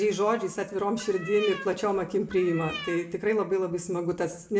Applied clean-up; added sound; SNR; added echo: none; Cat; 12 dB; reverberation time 0.5 s.